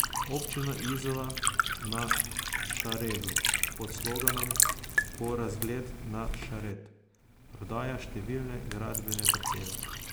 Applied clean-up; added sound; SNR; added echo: none; Liquid; -4 dB; none.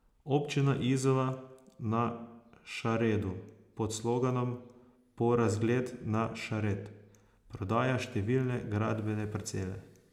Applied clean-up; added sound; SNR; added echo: none; none; none; none.